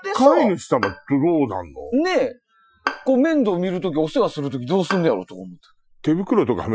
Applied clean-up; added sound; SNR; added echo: classical method Wiener filter.